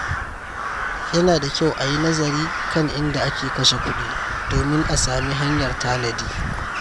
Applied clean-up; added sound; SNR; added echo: none; Crow; 3 dB; none.